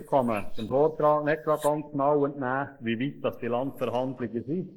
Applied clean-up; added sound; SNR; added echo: neural mask model Resemble Enhance denoiser.